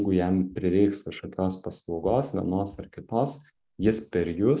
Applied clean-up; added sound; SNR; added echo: none; none; none; none.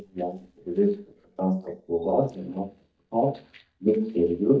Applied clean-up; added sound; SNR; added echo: neural mask model DeepFilterNet 3.